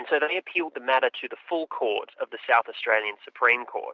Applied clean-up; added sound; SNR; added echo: none; none; none; none.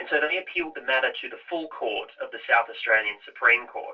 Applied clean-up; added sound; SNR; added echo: none; none; none; reverberation time 0.1 s.